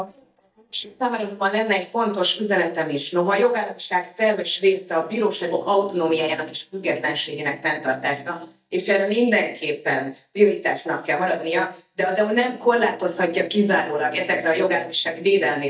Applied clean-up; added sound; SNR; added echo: neural mask model DeepFilterNet 3.